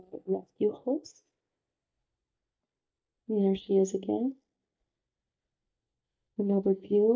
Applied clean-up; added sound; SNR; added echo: neural mask model DeepFilterNet 3.